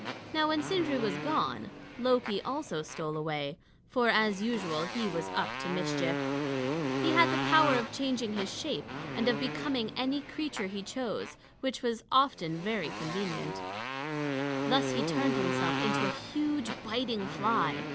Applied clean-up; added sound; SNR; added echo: none; Motorcycle; 3 dB; none.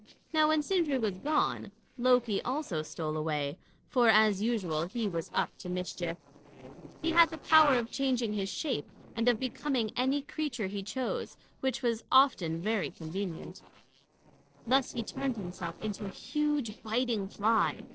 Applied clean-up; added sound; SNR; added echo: neural separator model SepFormer DNS4.